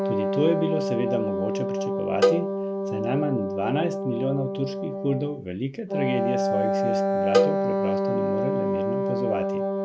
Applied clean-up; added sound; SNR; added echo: none; Wind instrument, woodwind instrument + Cowbell; -4 dB; none.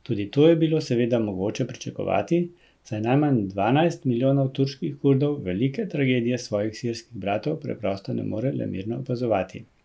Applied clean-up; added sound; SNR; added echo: none; none; none; none.